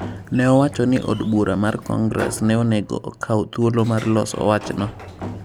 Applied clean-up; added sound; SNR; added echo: none; Sliding door; 15 dB; none.